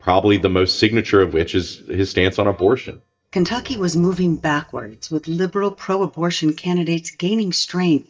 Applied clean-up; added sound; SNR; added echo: neural mask model DeepFilterNet 3.